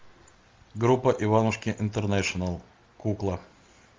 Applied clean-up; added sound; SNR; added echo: none; none; none; none.